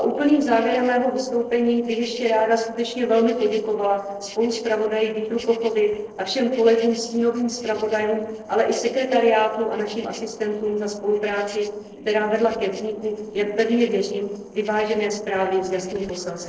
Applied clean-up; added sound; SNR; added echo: neural separator model SepFormer DNS4.